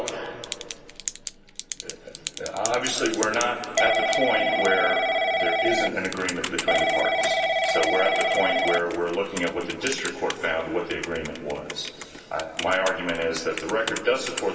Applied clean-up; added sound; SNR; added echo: none; Telephone / Typing; 0 dB; reverberation time 2.7 s.